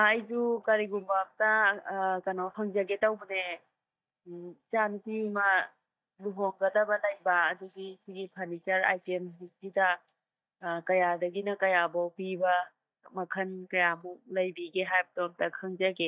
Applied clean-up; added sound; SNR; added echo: neural mask model DeepFilterNet 3.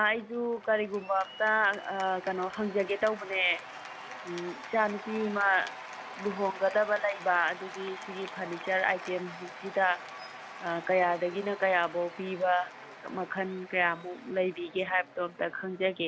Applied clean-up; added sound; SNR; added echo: none; Applause / Cheering; 14 dB; none.